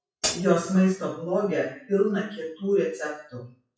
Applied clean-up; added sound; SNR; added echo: classical method WPE with log-MMSE.